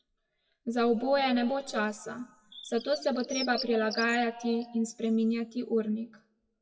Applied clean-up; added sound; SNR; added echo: classical method WPE with log-MMSE.